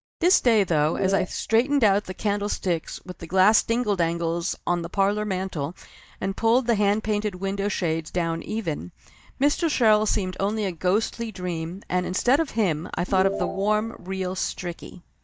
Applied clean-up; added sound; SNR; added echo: neural mask model DeepFilterNet 3.